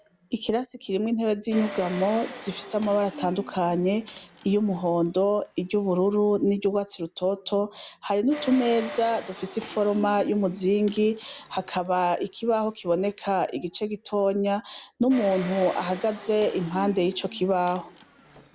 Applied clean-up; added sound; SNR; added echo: none; Engine; 17 dB; none.